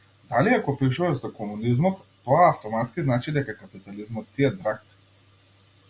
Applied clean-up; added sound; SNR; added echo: none; none; none; none.